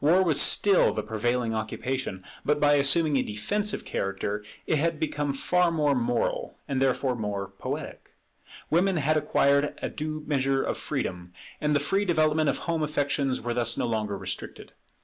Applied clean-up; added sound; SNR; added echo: none; none; none; none.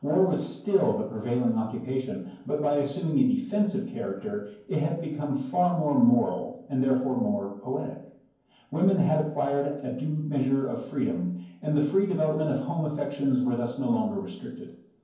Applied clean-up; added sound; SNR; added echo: none; none; none; reverberation time 0.9 s.